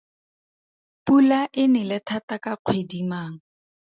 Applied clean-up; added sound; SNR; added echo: none; none; none; none.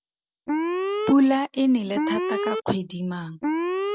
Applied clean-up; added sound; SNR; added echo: none; Alarm; 3 dB; none.